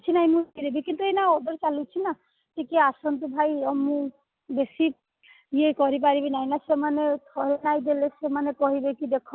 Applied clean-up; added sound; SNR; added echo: none; none; none; none.